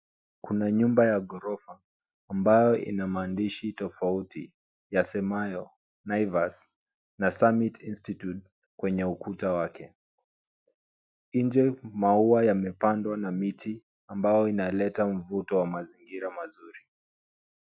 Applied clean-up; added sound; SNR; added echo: none; none; none; none.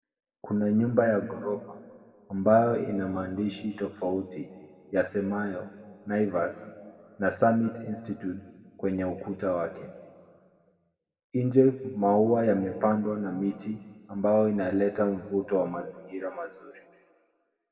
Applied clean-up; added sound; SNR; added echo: none; none; none; reverberation time 1.8 s.